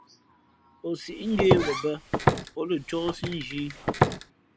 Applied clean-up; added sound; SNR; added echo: none; Walk, footsteps; -2 dB; none.